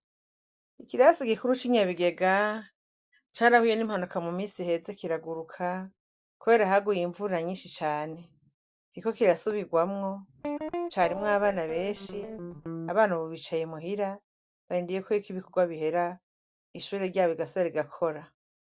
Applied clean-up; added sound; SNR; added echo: neural separator model SepFormer DNS4.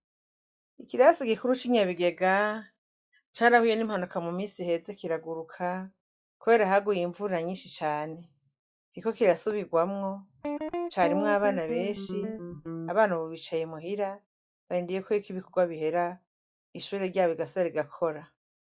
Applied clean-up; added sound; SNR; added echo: classical method log-MMSE.